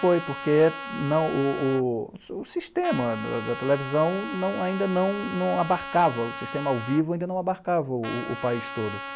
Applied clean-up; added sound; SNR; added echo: none; Trumpet; 11 dB; none.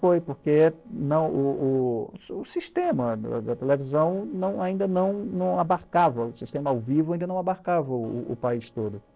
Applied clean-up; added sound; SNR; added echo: neural separator model SepFormer DNS4.